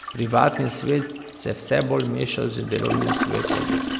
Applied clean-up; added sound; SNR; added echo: none; Toilet flush; 5 dB; none.